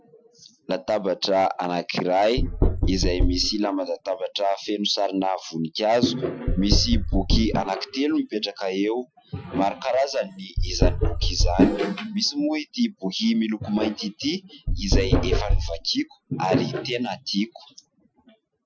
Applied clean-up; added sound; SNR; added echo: classical method Wiener filter.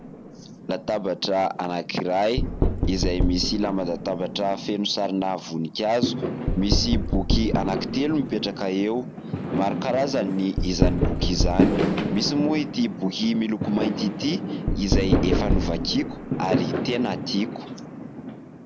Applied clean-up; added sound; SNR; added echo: none; Fireworks + Knock; 0 dB; none.